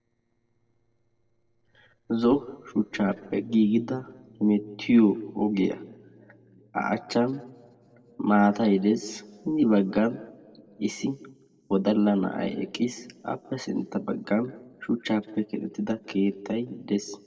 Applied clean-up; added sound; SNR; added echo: neural separator model SepFormer DNS4.